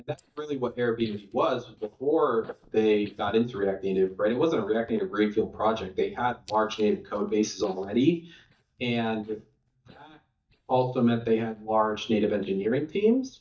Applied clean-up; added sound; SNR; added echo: neural mask model DeepFilterNet 3.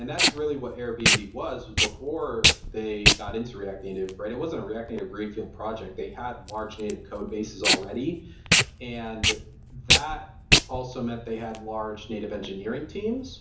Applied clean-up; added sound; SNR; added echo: none; Packing tape, duct tape; -5 dB; reverberation time 0.7 s.